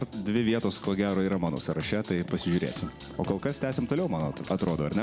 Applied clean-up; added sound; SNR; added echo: none; none; none; none.